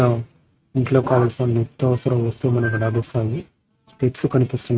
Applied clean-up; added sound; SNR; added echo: neural mask model RNNoise.